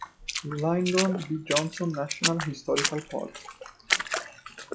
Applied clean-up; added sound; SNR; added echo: classical method log-MMSE.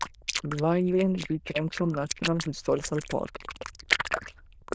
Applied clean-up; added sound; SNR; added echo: neural diffusion model UNIVERSE++.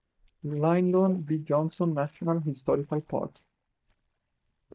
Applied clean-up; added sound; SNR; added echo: neural mask model DeepFilterNet 3.